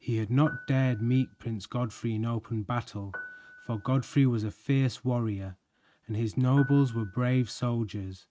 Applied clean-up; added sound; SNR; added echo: neural mask model RNNoise.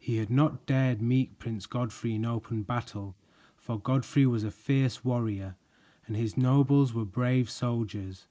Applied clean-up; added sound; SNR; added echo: neural mask model Resemble Enhance denoiser.